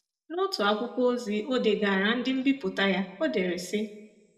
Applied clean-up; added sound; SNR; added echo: none; none; none; reverberation time 0.8 s.